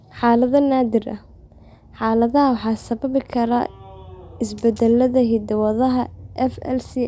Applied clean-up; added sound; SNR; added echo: none; Coin (dropping); 17 dB; none.